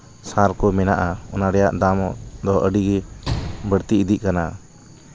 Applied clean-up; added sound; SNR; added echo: none; Sliding door / Slam; 13 dB; none.